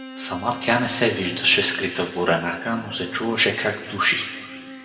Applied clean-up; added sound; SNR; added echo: none; Bowed string instrument; 14 dB; reverberation time 1.8 s.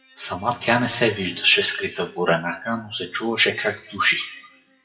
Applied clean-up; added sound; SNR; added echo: classical method WPE with log-MMSE.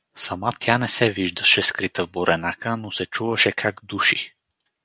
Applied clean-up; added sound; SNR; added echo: none; none; none; none.